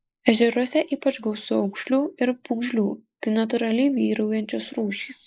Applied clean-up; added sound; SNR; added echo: neural mask model Resemble Enhance denoiser.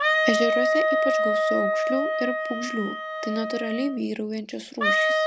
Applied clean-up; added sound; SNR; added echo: none; Wind instrument, woodwind instrument; -5 dB; none.